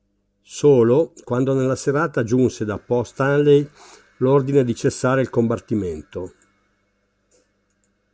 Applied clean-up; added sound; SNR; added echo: none; none; none; none.